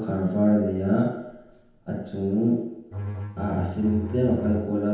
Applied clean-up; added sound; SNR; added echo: none; Bowed string instrument; 7 dB; reverberation time 0.9 s.